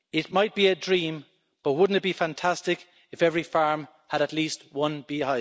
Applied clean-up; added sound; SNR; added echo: none; none; none; none.